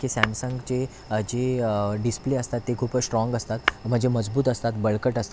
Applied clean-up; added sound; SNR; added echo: none; Tap / Glass; 4 dB; none.